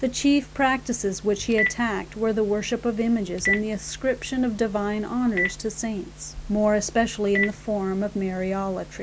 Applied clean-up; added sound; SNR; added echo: none; Telephone; 9 dB; none.